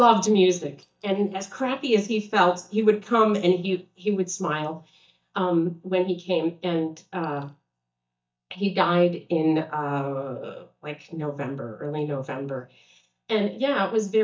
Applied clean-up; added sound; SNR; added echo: neural mask model DeepFilterNet 3.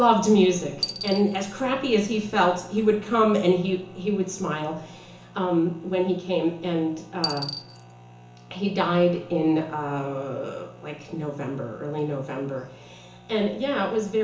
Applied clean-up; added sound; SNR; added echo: none; Coin (dropping); 13 dB; reverberation time 0.7 s.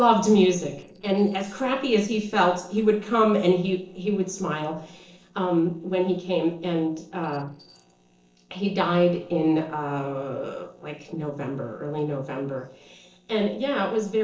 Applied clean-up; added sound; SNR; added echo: neural separator model SepFormer DNS4.